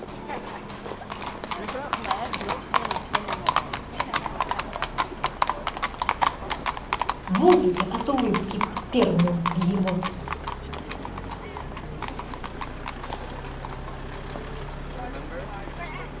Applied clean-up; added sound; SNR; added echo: none; Livestock, farm animals, working animals; 0 dB; reverberation time 0.6 s.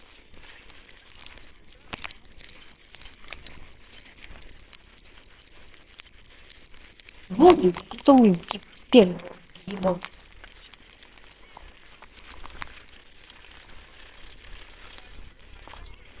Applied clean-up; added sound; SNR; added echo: neural separator model SepFormer WHAMR!.